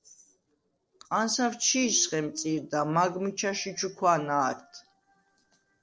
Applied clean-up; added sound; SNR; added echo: neural separator model SepFormer DNS4.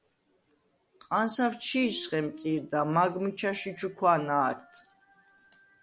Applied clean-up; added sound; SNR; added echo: none; Guitar; 17 dB; none.